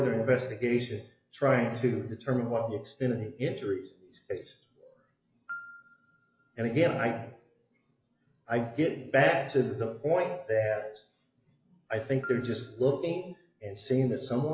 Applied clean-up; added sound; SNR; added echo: classical method WPE with log-MMSE.